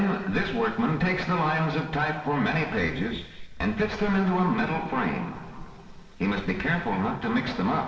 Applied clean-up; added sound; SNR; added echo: neural separator model SepFormer DNS4.